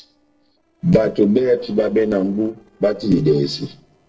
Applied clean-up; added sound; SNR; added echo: neural separator model SepFormer DNS4.